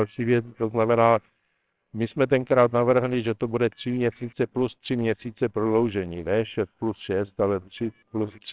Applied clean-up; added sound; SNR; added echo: neural separator model SepFormer WHAMR!.